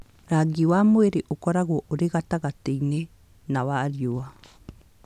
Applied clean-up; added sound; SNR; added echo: none; none; none; none.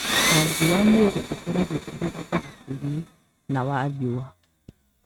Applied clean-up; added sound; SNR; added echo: neural mask model RNNoise.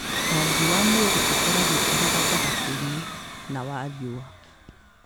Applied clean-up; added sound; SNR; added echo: none; Domestic sounds, home sounds; -5 dB; none.